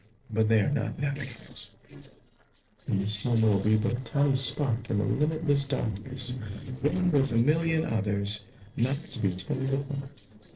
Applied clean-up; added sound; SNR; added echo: neural separator model SepFormer DNS4.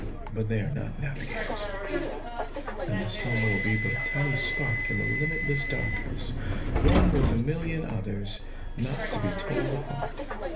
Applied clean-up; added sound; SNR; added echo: none; Subway, metro, underground; -2 dB; reverberation time 0.3 s.